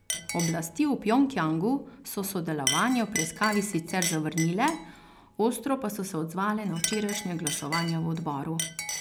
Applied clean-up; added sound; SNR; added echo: none; Chink, clink; 8 dB; none.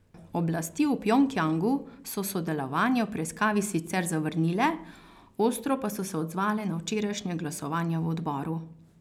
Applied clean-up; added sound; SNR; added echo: none; none; none; none.